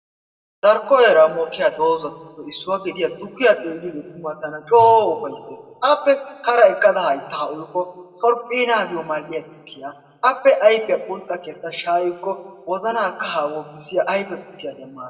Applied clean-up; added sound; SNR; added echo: none; none; none; reverberation time 1.2 s.